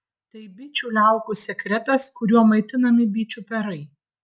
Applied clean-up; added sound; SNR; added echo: none; none; none; none.